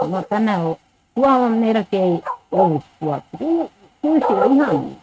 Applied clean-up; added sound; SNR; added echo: neural mask model RNNoise.